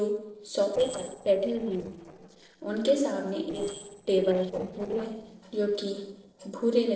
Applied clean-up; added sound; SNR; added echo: neural separator model SepFormer DNS4.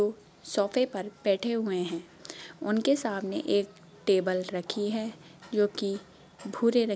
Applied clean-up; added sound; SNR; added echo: none; none; none; none.